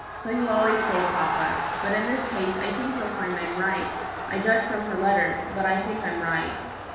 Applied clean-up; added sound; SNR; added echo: none; Crowd; 4 dB; reverberation time 1.1 s.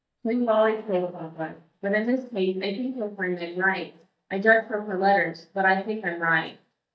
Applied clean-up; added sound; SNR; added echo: neural mask model DeepFilterNet 3.